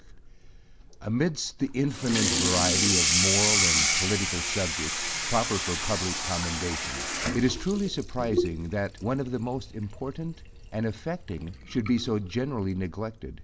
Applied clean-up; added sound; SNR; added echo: none; Sink (filling or washing) / Water tap, faucet; 0 dB; none.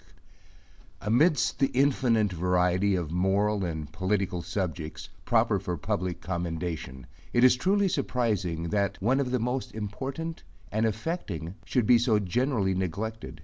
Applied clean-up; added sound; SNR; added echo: none; none; none; none.